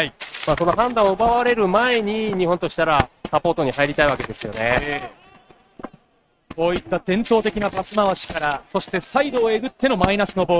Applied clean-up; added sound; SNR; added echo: neural mask model RNNoise.